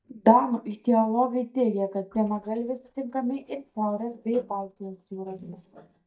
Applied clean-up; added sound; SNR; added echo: neural mask model DeepFilterNet 3.